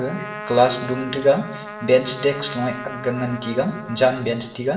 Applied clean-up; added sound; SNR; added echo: none; Trumpet; 13 dB; reverberation time 0.7 s.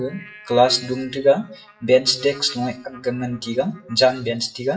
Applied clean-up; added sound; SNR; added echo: classical method WPE with log-MMSE.